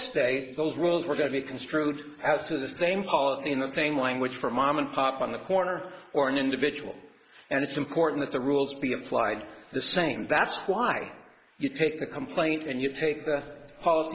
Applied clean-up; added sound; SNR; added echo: neural mask model Resemble Enhance denoiser.